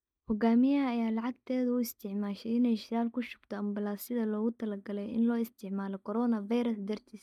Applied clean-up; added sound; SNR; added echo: neural mask model DeepFilterNet 3.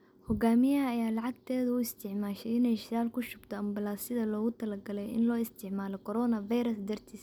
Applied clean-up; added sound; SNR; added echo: none; none; none; none.